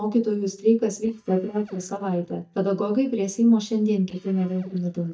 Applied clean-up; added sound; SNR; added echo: neural mask model DeepFilterNet 3.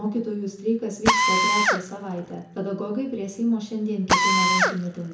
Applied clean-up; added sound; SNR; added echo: none; Drill; -3 dB; reverberation time 0.6 s.